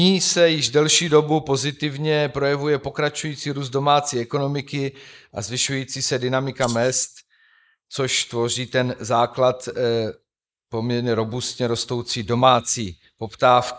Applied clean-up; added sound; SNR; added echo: neural mask model Resemble Enhance denoiser.